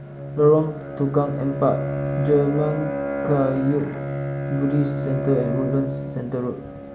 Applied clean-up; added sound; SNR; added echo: none; Bowed string instrument; 4 dB; none.